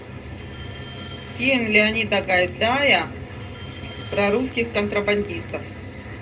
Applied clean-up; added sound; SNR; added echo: none; Glass; 7 dB; reverberation time 0.2 s.